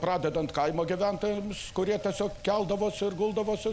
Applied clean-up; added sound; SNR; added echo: none; Boat, Water vehicle; 20 dB; none.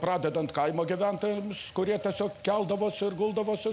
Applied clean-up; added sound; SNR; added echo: none; none; none; none.